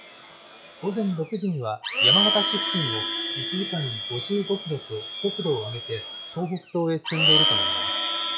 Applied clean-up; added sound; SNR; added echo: classical method log-MMSE.